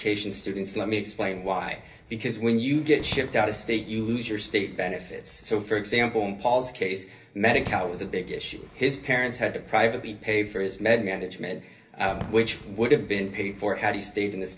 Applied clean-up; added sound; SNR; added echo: none; Fireworks; 19 dB; reverberation time 0.3 s.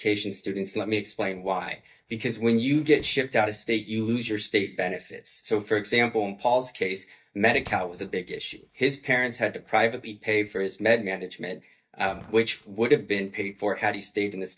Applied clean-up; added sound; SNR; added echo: neural mask model DeepFilterNet 3.